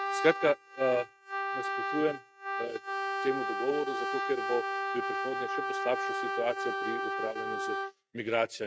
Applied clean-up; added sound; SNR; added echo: neural mask model RNNoise.